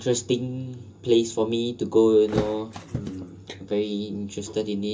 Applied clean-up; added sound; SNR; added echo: none; Thump, thud; 11 dB; reverberation time 0.2 s.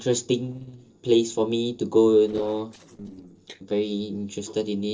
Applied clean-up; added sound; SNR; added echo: neural separator model SepFormer DNS4.